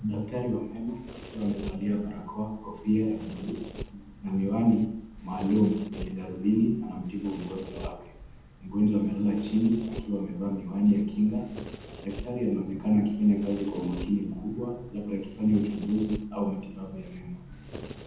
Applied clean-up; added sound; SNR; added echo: none; Domestic sounds, home sounds; 15 dB; reverberation time 0.8 s.